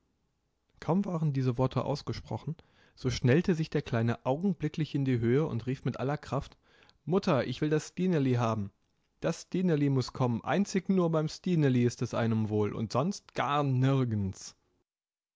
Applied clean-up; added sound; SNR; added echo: none; none; none; none.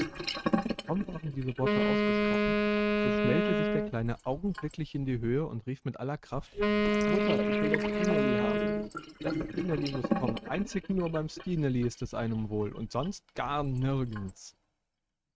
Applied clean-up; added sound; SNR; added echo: neural mask model RNNoise.